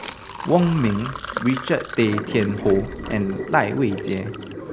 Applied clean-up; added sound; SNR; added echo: none; Sink (filling or washing); 9 dB; none.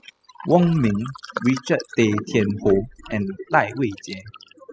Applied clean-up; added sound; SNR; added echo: classical method spectral subtraction.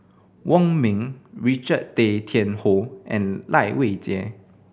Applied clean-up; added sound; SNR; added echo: none; none; none; none.